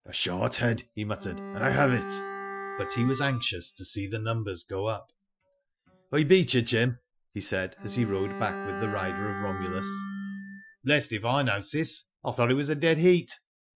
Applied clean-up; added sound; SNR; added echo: classical method Wiener filter.